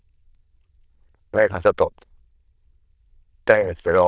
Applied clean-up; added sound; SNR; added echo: neural diffusion model UNIVERSE++.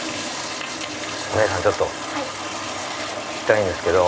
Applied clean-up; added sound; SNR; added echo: none; Toilet flush; 5 dB; none.